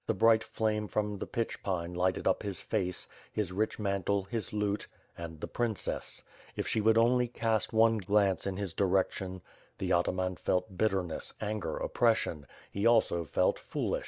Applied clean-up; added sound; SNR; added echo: neural mask model DeepFilterNet 3.